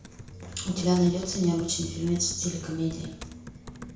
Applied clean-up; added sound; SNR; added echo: none; Computer keyboard; 13 dB; reverberation time 0.6 s.